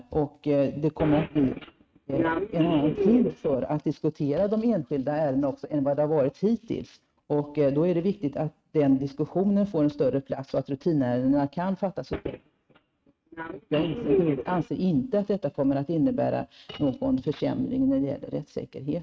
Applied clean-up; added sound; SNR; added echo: neural mask model RNNoise.